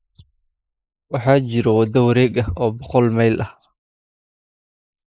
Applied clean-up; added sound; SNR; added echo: neural mask model Resemble Enhance denoiser.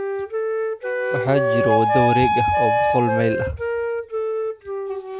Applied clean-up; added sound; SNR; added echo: none; Wind instrument, woodwind instrument + Wind instrument, woodwind instrument; -4 dB; none.